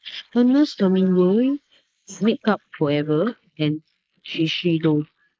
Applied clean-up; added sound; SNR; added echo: neural mask model Resemble Enhance denoiser.